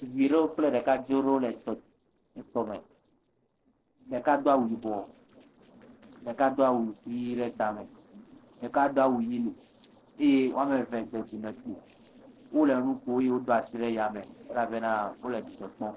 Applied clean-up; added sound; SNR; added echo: neural separator model SepFormer DNS4.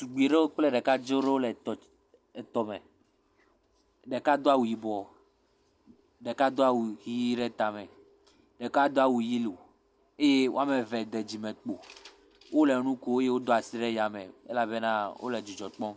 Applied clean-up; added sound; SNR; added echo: none; none; none; none.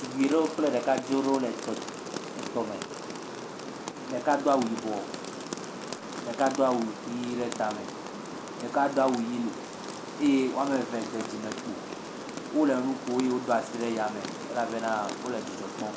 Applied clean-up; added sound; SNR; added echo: none; Rain; 8 dB; reverberation time 0.4 s.